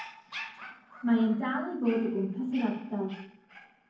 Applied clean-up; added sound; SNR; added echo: neural separator model SepFormer DNS4.